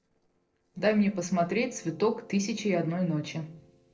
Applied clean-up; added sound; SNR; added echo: neural separator model SepFormer DNS4.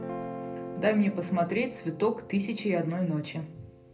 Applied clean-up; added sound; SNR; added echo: none; Guitar; 11 dB; reverberation time 0.3 s.